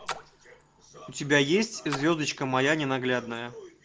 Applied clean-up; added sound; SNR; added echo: none; Splash, splatter; 15 dB; none.